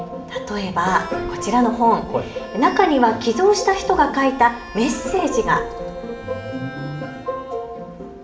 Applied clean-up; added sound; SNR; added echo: none; none; none; reverberation time 1.8 s.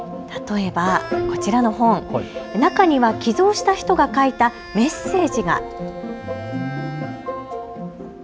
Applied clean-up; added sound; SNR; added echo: none; none; none; none.